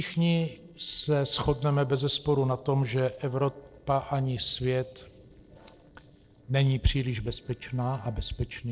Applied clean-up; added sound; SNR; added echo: neural separator model SepFormer DNS4.